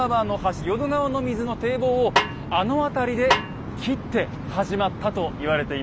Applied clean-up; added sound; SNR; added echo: none; Snare drum; 4 dB; none.